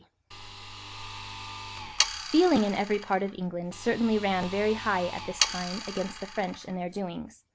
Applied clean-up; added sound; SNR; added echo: none; Sawing; 6 dB; none.